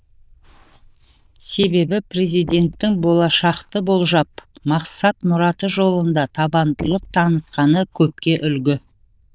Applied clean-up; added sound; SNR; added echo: neural diffusion model UNIVERSE++.